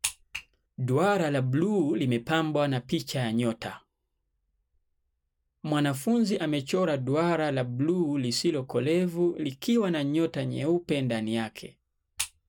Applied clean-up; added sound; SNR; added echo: none; none; none; none.